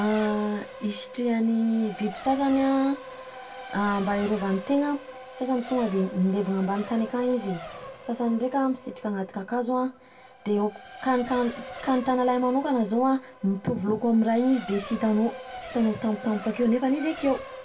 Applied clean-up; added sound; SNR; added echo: none; Race car, auto racing; 15 dB; reverberation time 0.1 s.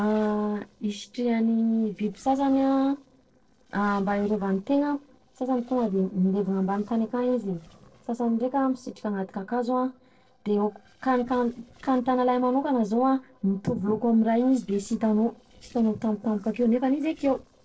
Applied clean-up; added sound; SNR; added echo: neural separator model SepFormer DNS4.